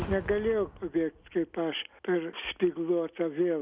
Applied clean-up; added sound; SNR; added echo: none; Boom; 16 dB; none.